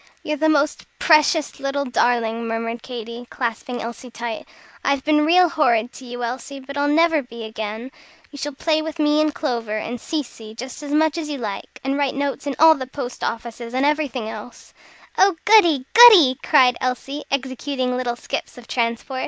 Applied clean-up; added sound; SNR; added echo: none; none; none; none.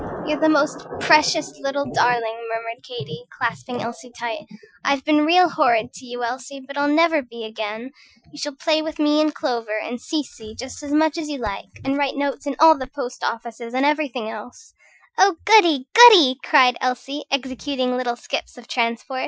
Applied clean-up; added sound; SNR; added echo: classical method Wiener filter.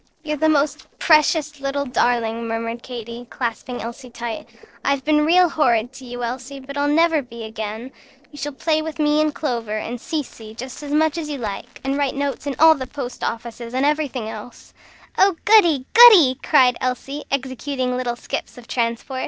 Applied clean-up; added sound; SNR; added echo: neural separator model SepFormer DNS4.